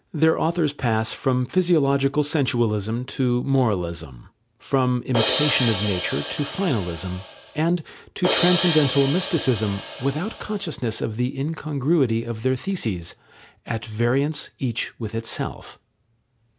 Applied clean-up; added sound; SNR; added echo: none; Crash cymbal; 5 dB; none.